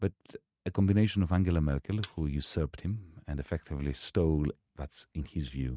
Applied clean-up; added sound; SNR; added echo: neural mask model RNNoise.